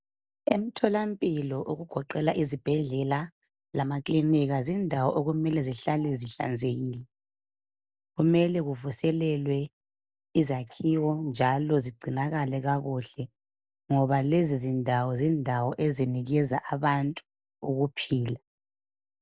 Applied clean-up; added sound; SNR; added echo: none; none; none; none.